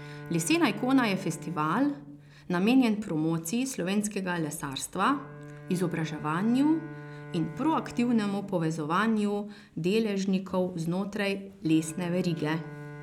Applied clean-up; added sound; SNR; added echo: none; Bowed string instrument; 17 dB; none.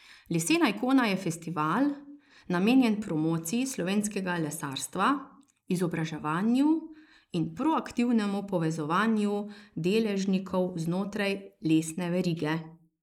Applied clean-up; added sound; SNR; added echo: neural mask model Resemble Enhance denoiser.